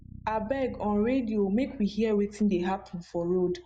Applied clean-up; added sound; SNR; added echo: neural mask model RNNoise.